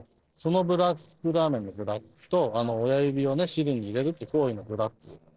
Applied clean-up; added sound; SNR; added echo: neural separator model SepFormer DNS4.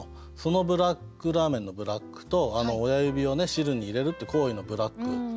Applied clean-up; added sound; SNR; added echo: none; none; none; none.